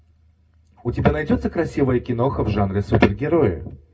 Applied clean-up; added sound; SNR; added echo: none; none; none; reverberation time 0.2 s.